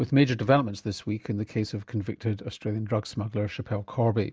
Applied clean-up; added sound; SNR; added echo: none; none; none; none.